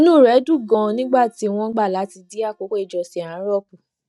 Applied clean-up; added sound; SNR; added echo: neural mask model DeepFilterNet 3.